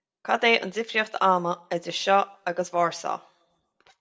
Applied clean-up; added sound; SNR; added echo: none; none; none; reverberation time 0.4 s.